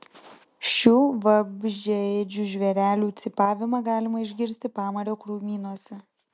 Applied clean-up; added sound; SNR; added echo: none; none; none; none.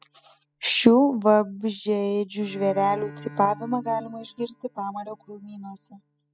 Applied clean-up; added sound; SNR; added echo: classical method spectral subtraction.